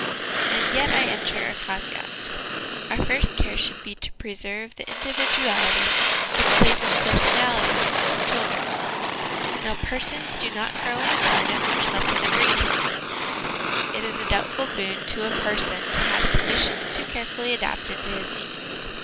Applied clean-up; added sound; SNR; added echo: none; Fire; -2 dB; none.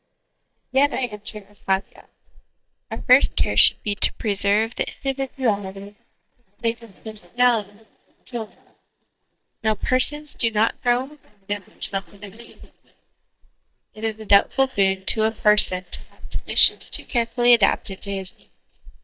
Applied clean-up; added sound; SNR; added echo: neural mask model DeepFilterNet 3.